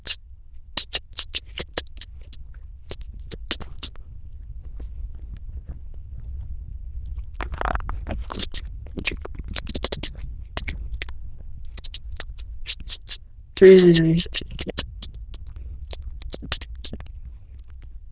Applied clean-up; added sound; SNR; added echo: neural diffusion model UNIVERSE++.